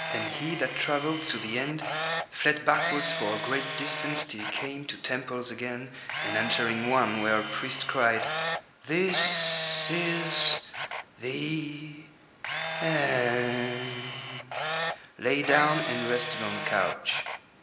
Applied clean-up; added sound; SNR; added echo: none; Camera; 4 dB; none.